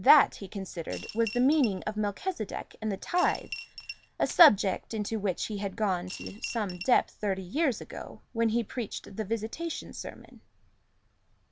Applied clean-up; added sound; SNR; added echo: none; Coin (dropping) / Glass; 13 dB; none.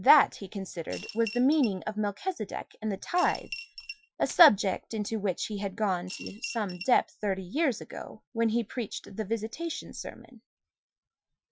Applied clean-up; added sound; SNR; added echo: classical method Wiener filter.